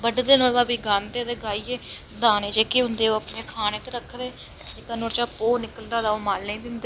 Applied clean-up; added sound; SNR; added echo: none; none; none; none.